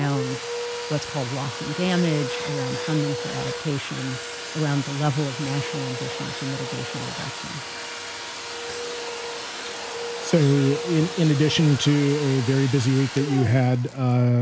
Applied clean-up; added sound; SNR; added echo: none; Domestic sounds, home sounds; 8 dB; none.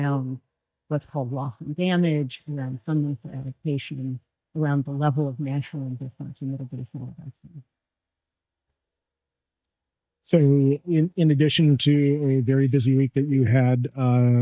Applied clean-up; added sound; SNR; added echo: neural mask model DeepFilterNet 3.